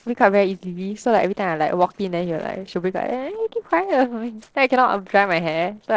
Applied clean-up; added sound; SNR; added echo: neural separator model SepFormer DNS4.